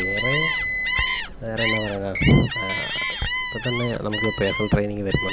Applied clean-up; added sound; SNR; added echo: none; Gull, seagull + Car; 0 dB; none.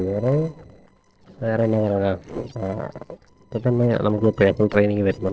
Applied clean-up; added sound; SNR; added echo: neural separator model SepFormer DNS4.